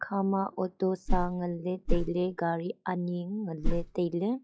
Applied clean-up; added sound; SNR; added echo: classical method log-MMSE.